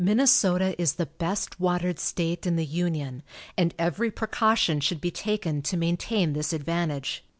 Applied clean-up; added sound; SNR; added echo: none; none; none; none.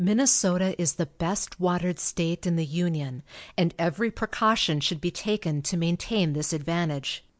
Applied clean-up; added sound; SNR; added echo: neural mask model Resemble Enhance denoiser.